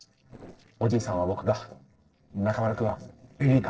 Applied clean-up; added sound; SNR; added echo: neural separator model SepFormer DNS4.